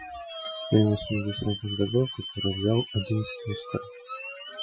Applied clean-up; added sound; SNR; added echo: classical method Wiener filter.